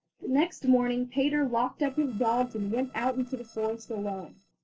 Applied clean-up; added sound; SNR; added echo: neural separator model SepFormer DNS4.